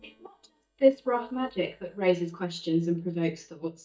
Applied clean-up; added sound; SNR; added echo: neural mask model DeepFilterNet 3.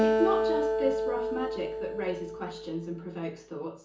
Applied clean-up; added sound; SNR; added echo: none; Acoustic guitar; -4 dB; reverberation time 0.7 s.